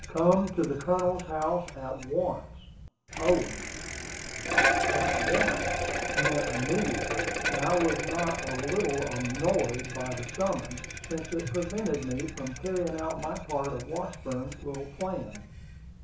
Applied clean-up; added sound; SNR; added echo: none; Bicycle; 2 dB; reverberation time 0.7 s.